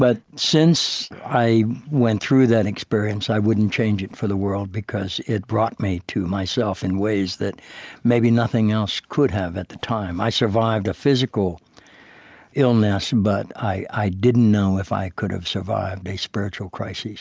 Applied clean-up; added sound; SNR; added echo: neural mask model Resemble Enhance denoiser.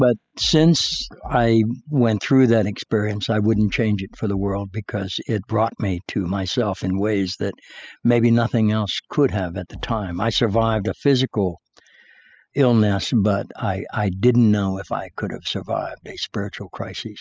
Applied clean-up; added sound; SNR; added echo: classical method spectral subtraction.